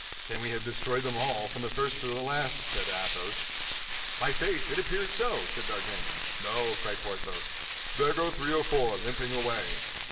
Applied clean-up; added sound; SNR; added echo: none; Frying (food); 3 dB; reverberation time 2.2 s.